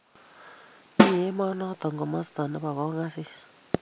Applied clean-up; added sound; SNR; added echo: none; Snare drum; -3 dB; none.